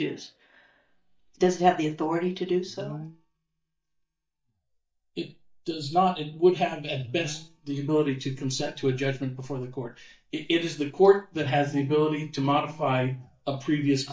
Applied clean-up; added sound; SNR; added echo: neural mask model DeepFilterNet 3.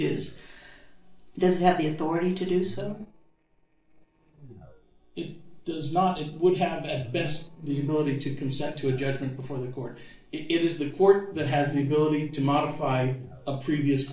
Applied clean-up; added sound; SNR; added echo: neural separator model SepFormer DNS4.